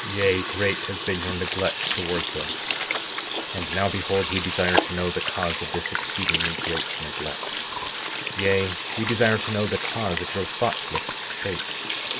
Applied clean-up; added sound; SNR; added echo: none; Sink (filling or washing) / Water tap, faucet; 1 dB; none.